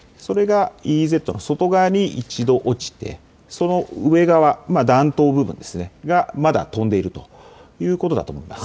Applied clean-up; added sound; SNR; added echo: none; none; none; none.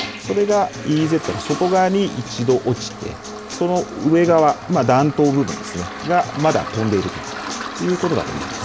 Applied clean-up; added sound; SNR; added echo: none; Acoustic guitar + Toilet flush; 11 dB; none.